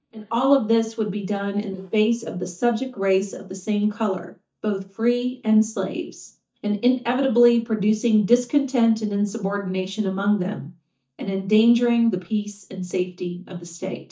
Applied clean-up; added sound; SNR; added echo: neural mask model DeepFilterNet 3.